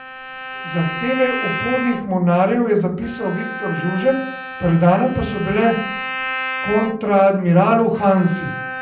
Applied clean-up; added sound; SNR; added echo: none; Bowed string instrument; 10 dB; reverberation time 0.6 s.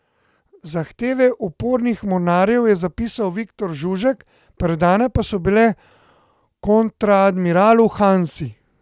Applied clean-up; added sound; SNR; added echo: none; none; none; none.